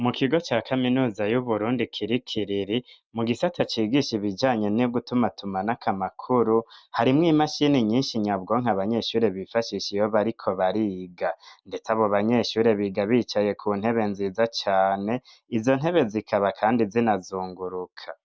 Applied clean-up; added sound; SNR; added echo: none; none; none; none.